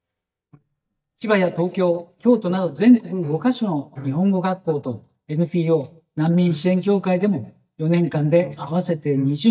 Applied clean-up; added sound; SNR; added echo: neural mask model DeepFilterNet 3.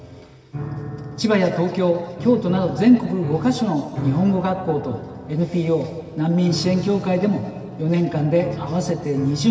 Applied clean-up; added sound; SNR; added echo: none; Piano; 11 dB; reverberation time 2.3 s.